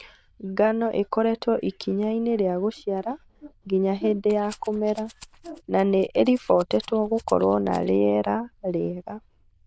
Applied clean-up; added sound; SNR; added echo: neural diffusion model UNIVERSE++.